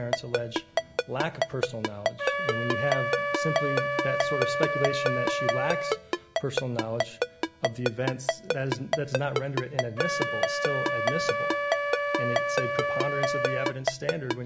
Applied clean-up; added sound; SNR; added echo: none; Ringtone + Wind instrument, woodwind instrument; -5 dB; none.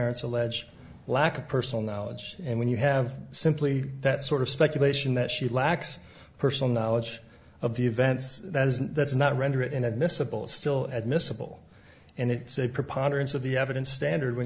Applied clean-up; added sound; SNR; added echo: none; none; none; none.